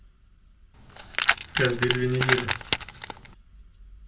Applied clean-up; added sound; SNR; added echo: none; Keys jangling; -4 dB; reverberation time 0.2 s.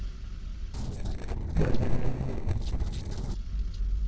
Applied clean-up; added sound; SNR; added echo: neural separator model SepFormer DNS4.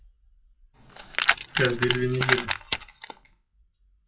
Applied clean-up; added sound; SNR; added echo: classical method WPE with log-MMSE.